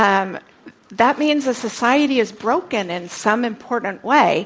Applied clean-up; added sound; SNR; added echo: none; none; none; none.